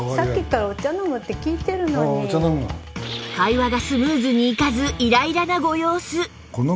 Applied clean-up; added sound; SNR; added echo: none; none; none; none.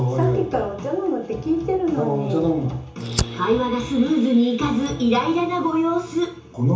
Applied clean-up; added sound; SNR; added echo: none; Fire; 16 dB; reverberation time 0.7 s.